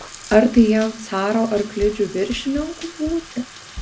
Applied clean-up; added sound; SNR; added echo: none; Bathtub (filling or washing) + Drum kit; 16 dB; none.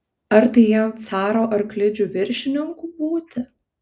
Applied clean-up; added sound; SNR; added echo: none; none; none; none.